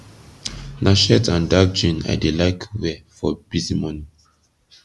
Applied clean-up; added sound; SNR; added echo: none; none; none; none.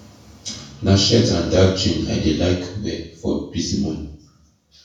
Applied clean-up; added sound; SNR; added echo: none; none; none; reverberation time 0.6 s.